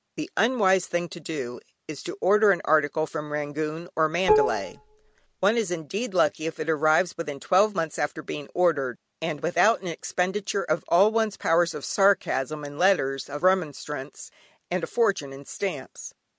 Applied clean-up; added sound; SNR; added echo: none; Dishes, pots, and pans; 1 dB; none.